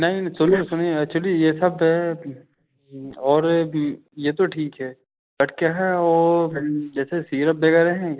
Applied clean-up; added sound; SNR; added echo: neural mask model Resemble Enhance denoiser.